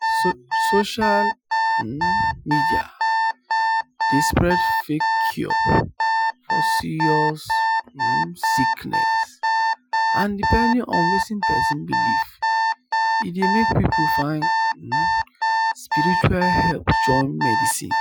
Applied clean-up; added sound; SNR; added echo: classical method Wiener filter.